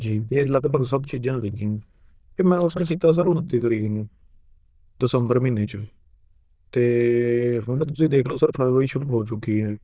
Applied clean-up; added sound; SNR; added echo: neural diffusion model UNIVERSE++.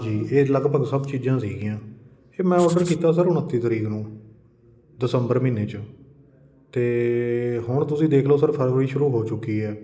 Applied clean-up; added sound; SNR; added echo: none; Writing; 17 dB; none.